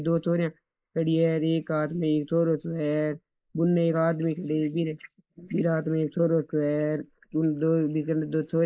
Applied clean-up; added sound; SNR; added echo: neural mask model Resemble Enhance denoiser.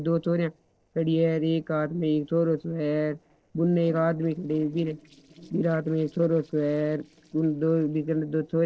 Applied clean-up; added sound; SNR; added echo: neural separator model SepFormer DNS4.